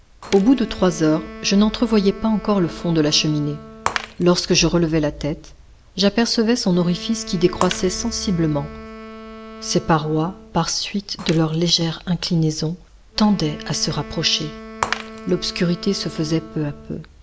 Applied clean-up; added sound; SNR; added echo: none; Wind instrument, woodwind instrument + Shatter; 14 dB; none.